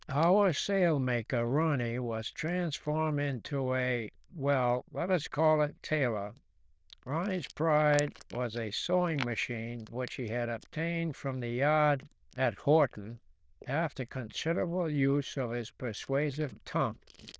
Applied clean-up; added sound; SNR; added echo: neural diffusion model UNIVERSE++.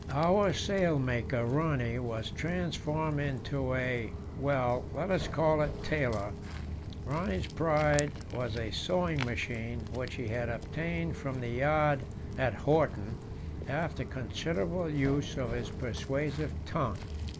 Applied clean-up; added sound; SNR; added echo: none; Walk, footsteps; 7 dB; none.